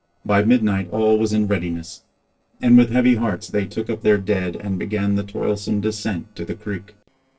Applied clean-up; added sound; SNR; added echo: neural separator model SepFormer DNS4.